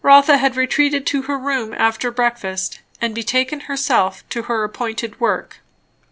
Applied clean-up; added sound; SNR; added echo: none; none; none; none.